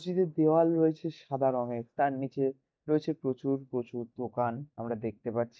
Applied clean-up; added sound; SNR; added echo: neural mask model DeepFilterNet 3.